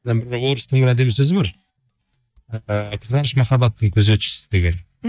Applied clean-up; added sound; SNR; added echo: neural mask model DeepFilterNet 3.